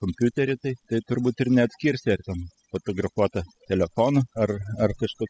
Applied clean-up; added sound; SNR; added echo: classical method spectral subtraction.